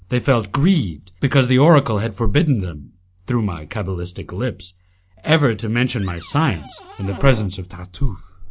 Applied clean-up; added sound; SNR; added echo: none; Cupboard open or close; 18 dB; none.